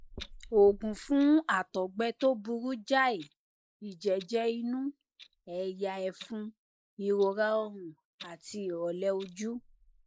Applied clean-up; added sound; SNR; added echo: neural mask model Resemble Enhance denoiser.